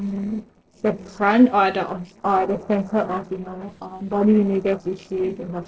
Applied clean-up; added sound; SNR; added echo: neural separator model SepFormer DNS4.